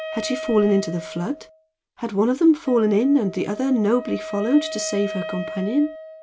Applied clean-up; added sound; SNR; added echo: none; Wind instrument, woodwind instrument; 12 dB; none.